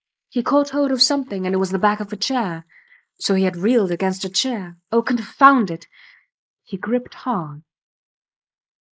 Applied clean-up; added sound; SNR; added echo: neural mask model Resemble Enhance denoiser.